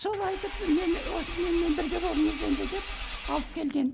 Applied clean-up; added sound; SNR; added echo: none; Engine / Car; 8 dB; none.